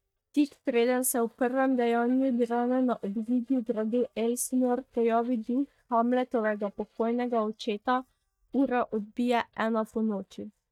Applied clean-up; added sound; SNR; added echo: neural mask model DeepFilterNet 3.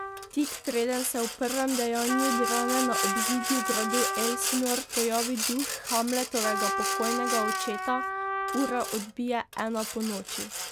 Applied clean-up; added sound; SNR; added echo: none; Sawing + Trumpet; 1 dB; none.